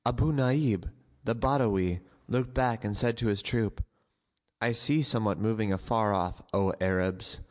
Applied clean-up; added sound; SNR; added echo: none; none; none; none.